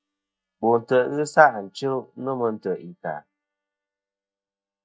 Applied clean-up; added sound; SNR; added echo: neural mask model DeepFilterNet 3.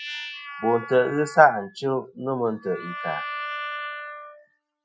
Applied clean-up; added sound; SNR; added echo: classical method Wiener filter.